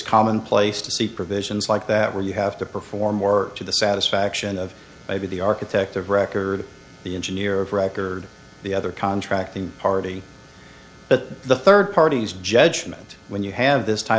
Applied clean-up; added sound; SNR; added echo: none; none; none; none.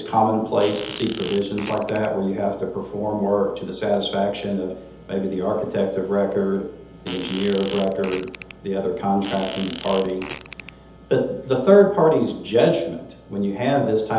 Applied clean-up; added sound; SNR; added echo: none; Fart; 14 dB; reverberation time 0.8 s.